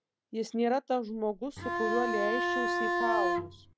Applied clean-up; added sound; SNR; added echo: none; Bowed string instrument; -2 dB; none.